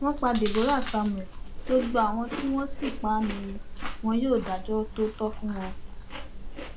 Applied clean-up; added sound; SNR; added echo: none; Chewing, mastication; 5 dB; none.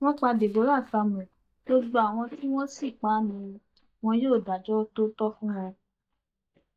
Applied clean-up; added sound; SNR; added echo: neural mask model DeepFilterNet 3.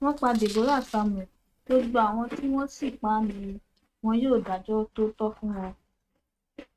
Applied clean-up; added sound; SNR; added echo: neural mask model RNNoise.